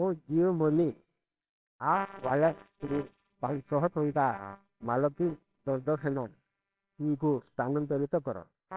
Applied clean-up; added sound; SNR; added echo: neural separator model SepFormer WHAMR!.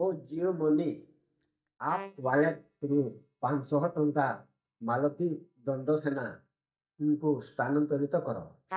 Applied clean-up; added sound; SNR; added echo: neural mask model DeepFilterNet 3.